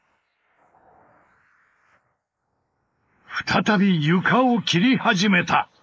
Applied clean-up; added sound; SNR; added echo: neural mask model Resemble Enhance denoiser.